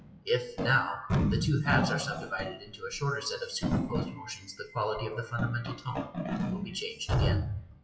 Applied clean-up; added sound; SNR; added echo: classical method WPE with log-MMSE.